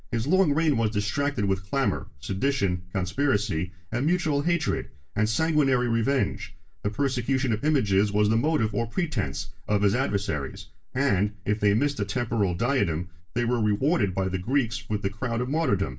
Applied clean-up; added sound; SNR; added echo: none; none; none; reverberation time 0.2 s.